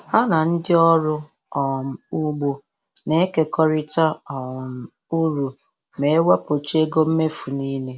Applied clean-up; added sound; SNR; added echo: none; none; none; none.